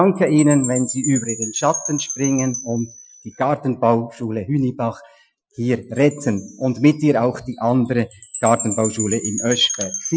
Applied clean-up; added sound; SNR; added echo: classical method Wiener filter.